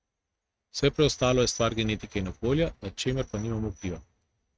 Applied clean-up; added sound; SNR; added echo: neural mask model RNNoise.